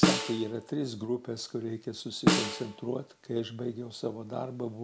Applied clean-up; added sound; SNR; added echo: none; Snare drum; -3 dB; none.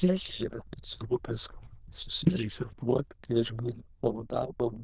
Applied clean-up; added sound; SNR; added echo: neural diffusion model UNIVERSE++.